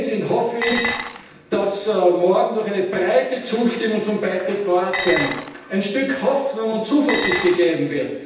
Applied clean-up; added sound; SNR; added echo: none; Dishes, pots, and pans; 5 dB; reverberation time 0.9 s.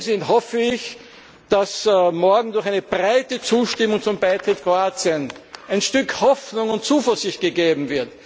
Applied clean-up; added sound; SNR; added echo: none; none; none; none.